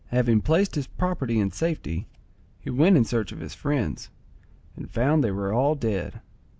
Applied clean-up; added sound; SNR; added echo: none; none; none; none.